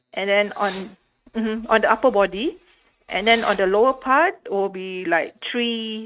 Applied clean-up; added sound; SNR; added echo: neural mask model RNNoise.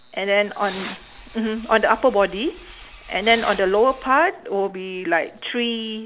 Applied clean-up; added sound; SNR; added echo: none; Engine / Car + Fireworks; 19 dB; none.